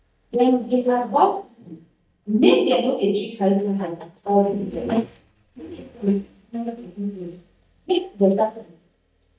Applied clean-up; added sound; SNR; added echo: neural mask model DeepFilterNet 3.